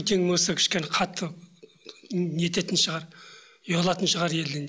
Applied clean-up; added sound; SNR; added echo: none; none; none; none.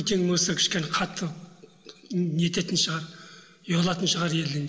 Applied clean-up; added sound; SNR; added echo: none; none; none; reverberation time 1.5 s.